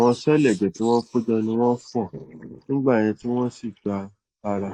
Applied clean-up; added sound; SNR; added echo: neural mask model Resemble Enhance denoiser.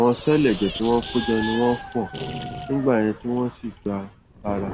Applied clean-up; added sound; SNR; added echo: none; Sink (filling or washing) + Dog; 9 dB; none.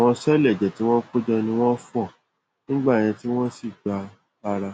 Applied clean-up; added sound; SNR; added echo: none; none; none; none.